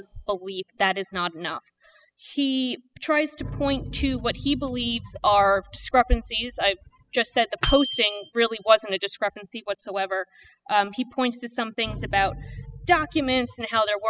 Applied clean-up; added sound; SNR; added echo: classical method spectral subtraction.